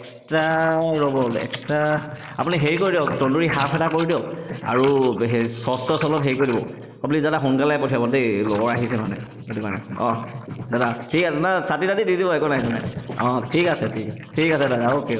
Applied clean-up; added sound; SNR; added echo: neural mask model Resemble Enhance denoiser.